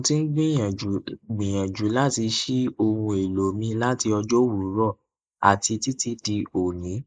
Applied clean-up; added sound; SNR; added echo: neural mask model Resemble Enhance denoiser.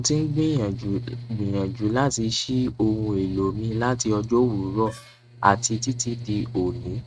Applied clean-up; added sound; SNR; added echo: neural mask model RNNoise.